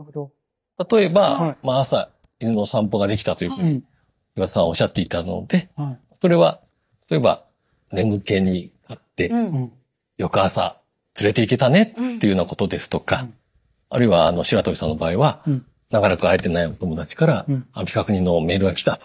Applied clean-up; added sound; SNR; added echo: neural mask model DeepFilterNet 3.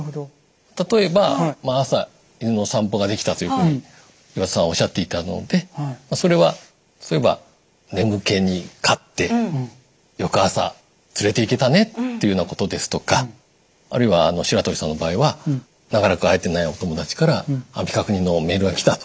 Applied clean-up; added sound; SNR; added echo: none; none; none; none.